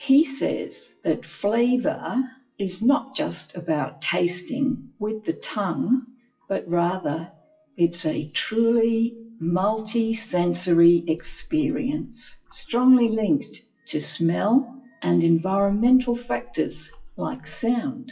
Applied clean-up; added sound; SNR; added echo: classical method WPE with log-MMSE.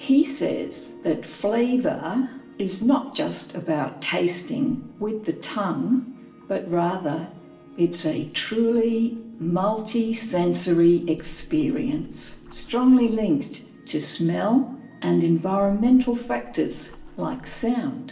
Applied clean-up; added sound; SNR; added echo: none; Splash, splatter; 18 dB; reverberation time 0.7 s.